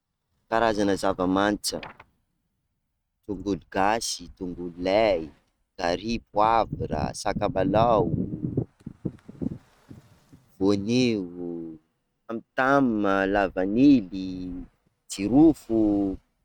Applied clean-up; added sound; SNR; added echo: neural mask model RNNoise.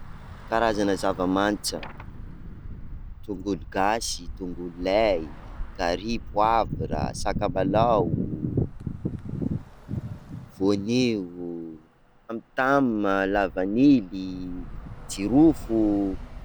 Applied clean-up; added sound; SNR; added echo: none; Traffic noise, roadway noise / Bus; 13 dB; none.